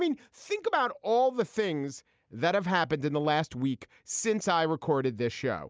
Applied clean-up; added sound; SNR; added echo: none; none; none; none.